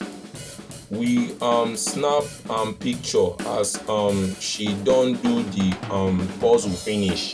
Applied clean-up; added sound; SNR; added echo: none; Drum / Drum kit; 11 dB; none.